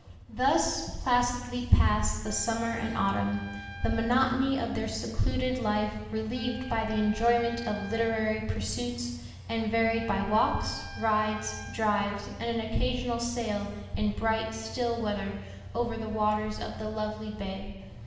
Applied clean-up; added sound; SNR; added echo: none; Trumpet; 18 dB; reverberation time 1.1 s.